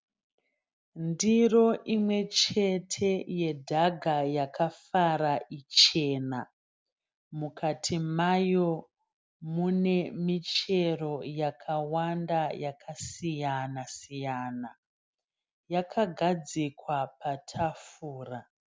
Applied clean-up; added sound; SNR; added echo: none; none; none; none.